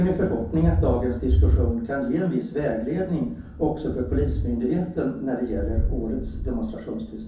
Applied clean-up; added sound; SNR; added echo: none; Thunder; 1 dB; reverberation time 0.6 s.